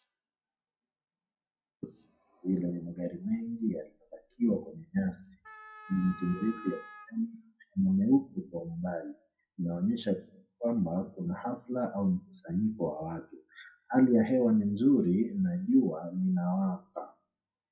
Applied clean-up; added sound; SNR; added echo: classical method WPE with log-MMSE.